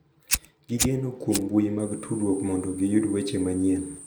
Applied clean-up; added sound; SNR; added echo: none; Fire; 9 dB; none.